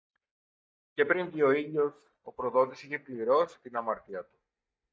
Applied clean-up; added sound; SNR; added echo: neural mask model DeepFilterNet 3.